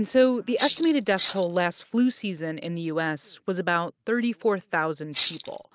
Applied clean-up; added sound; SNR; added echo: neural mask model Resemble Enhance denoiser.